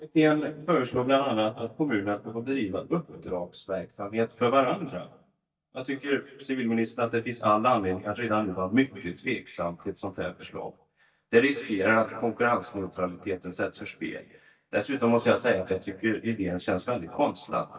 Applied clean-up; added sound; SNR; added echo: neural mask model DeepFilterNet 3.